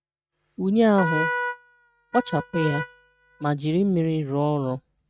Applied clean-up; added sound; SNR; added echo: neural mask model RNNoise.